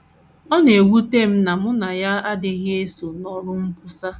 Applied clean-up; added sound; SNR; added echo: none; none; none; none.